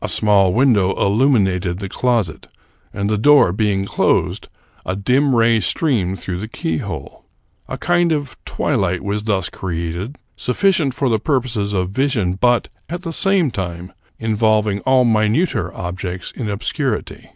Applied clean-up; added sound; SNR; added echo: none; none; none; none.